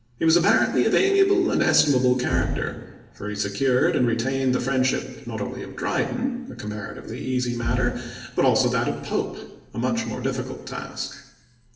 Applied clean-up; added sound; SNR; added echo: none; Fireworks; 10 dB; reverberation time 1.0 s.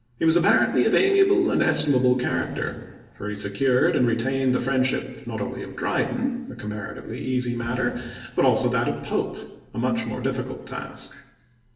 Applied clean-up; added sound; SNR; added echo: neural separator model SepFormer DNS4.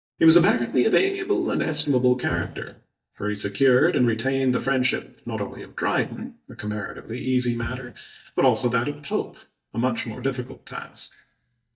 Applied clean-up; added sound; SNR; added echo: neural mask model DeepFilterNet 3.